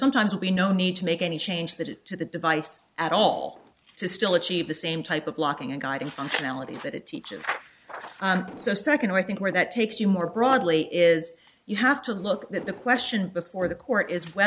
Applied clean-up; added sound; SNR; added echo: none; Explosion; 19 dB; none.